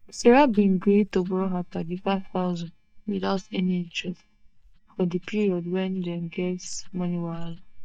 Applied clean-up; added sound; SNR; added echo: neural mask model DeepFilterNet 3.